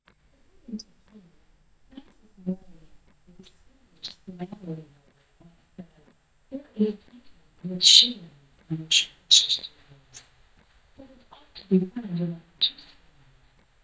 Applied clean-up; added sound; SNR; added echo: neural mask model DeepFilterNet 3.